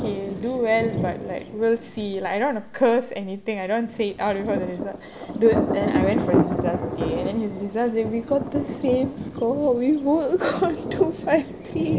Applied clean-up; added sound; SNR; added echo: none; Thunder; 5 dB; none.